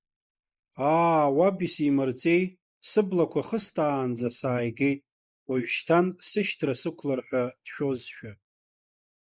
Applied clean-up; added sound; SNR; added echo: neural mask model Resemble Enhance denoiser.